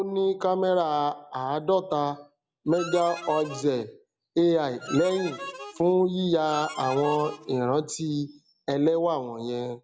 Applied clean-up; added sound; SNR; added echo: none; Harmonica; 13 dB; none.